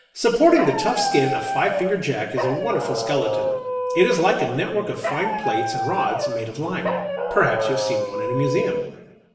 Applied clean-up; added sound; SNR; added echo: none; Dog; 3 dB; reverberation time 1.0 s.